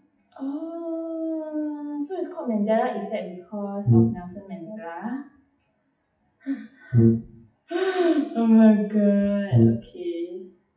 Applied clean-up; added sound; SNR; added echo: classical method WPE with log-MMSE.